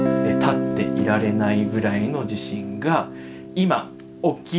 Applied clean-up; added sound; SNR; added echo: none; Guitar; 2 dB; none.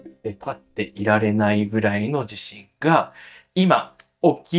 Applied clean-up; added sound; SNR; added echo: neural mask model DeepFilterNet 3.